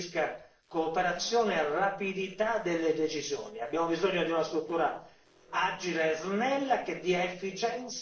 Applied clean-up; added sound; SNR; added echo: neural separator model SepFormer DNS4.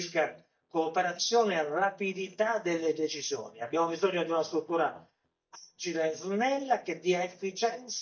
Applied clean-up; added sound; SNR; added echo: neural mask model DeepFilterNet 3.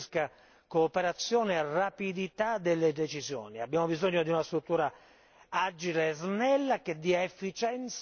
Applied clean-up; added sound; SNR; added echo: none; none; none; none.